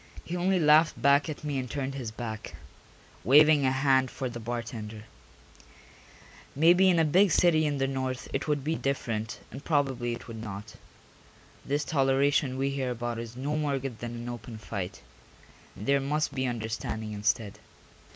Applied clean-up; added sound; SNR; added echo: none; none; none; none.